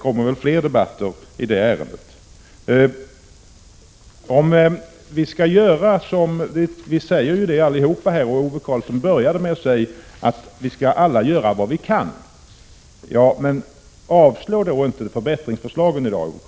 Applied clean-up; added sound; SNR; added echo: none; none; none; none.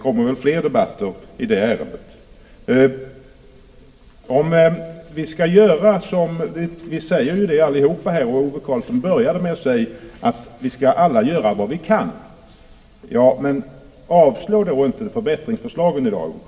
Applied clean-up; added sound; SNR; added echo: none; none; none; reverberation time 1.7 s.